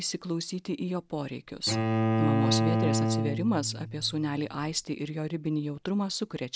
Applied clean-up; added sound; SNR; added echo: none; Bowed string instrument; -3 dB; none.